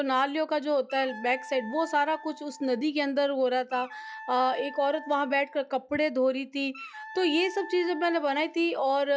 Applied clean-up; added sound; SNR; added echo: classical method log-MMSE.